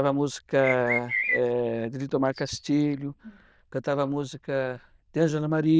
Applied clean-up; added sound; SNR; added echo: neural diffusion model UNIVERSE++.